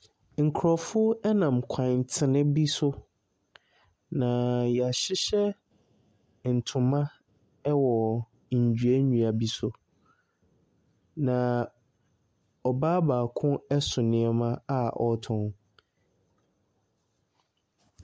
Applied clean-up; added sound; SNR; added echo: none; none; none; none.